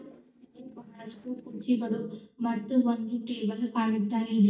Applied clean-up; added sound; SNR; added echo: neural mask model DeepFilterNet 3.